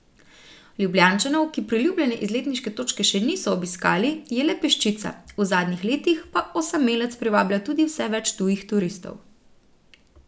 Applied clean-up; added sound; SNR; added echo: none; none; none; none.